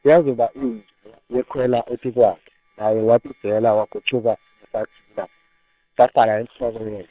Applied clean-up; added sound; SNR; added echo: neural separator model SepFormer WHAM!.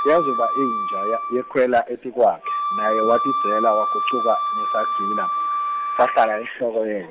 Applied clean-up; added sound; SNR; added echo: none; Wind instrument, woodwind instrument; 2 dB; none.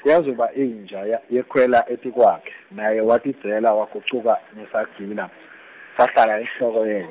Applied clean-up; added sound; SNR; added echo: none; none; none; none.